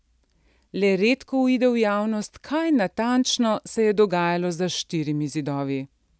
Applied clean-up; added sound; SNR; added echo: none; none; none; none.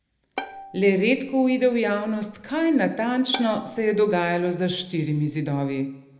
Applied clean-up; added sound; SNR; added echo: none; Bowed string instrument; 18 dB; reverberation time 0.7 s.